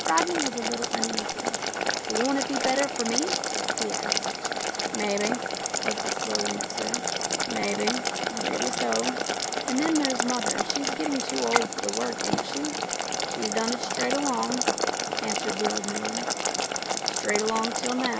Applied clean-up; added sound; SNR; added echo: none; Boiling; -3 dB; none.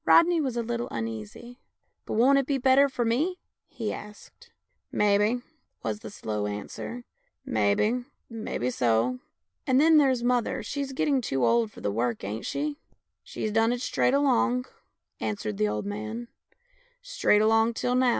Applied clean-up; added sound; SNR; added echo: none; none; none; none.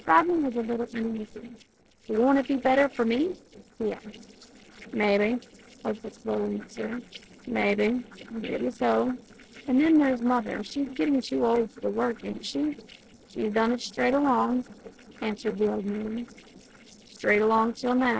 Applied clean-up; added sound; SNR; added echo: neural separator model SepFormer DNS4.